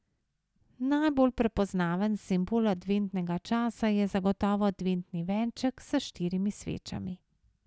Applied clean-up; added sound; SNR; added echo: none; none; none; none.